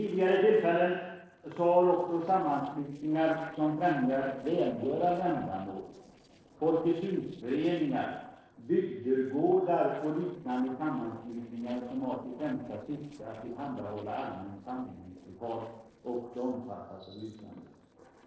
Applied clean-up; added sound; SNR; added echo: neural separator model SepFormer DNS4.